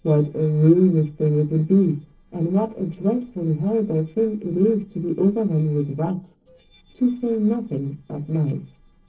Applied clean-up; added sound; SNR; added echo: neural separator model SepFormer DNS4.